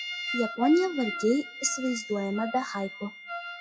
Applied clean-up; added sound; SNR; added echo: classical method WPE with log-MMSE.